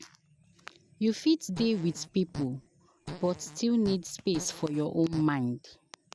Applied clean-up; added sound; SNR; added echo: none; Fart; 14 dB; none.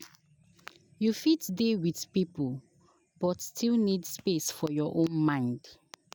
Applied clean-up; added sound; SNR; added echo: none; none; none; none.